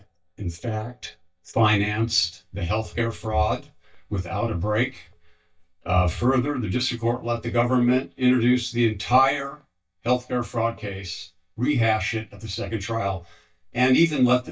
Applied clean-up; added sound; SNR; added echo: neural mask model DeepFilterNet 3.